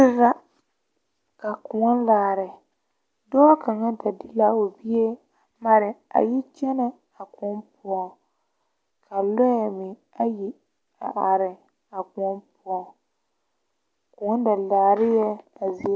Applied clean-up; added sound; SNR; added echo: none; none; none; none.